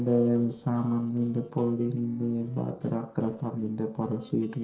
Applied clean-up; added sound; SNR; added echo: neural separator model SepFormer DNS4.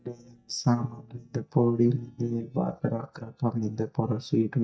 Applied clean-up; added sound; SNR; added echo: neural mask model DeepFilterNet 3.